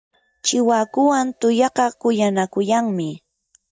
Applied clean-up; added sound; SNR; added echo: neural mask model DeepFilterNet 3.